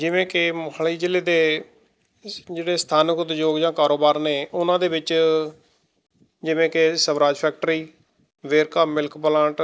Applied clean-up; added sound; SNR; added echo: none; none; none; none.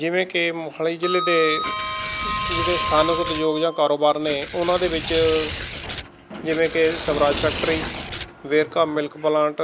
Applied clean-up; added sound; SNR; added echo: none; Tearing + Sliding door; 6 dB; none.